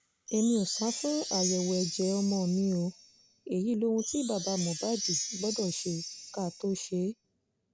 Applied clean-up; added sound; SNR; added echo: none; Chime; 6 dB; none.